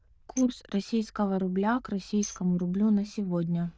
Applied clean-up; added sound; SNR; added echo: neural diffusion model UNIVERSE++.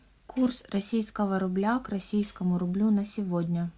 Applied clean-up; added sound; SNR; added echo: none; Tambourine; 18 dB; none.